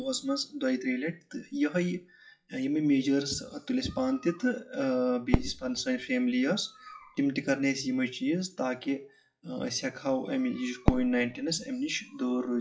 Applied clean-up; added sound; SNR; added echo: classical method WPE with log-MMSE.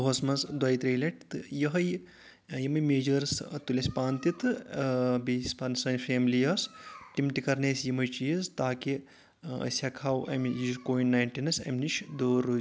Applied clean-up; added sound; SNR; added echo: none; none; none; none.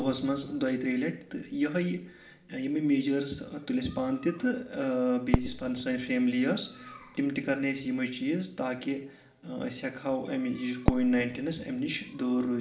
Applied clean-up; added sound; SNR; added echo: none; Fireworks; 10 dB; reverberation time 1.7 s.